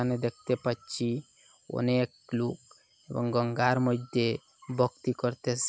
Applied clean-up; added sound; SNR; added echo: none; none; none; none.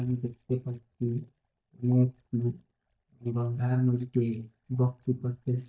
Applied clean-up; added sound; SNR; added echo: neural mask model DeepFilterNet 3.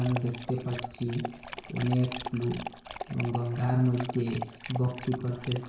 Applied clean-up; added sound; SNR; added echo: none; Dog; 10 dB; reverberation time 0.6 s.